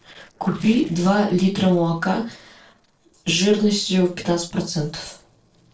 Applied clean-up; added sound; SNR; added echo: neural separator model SepFormer DNS4.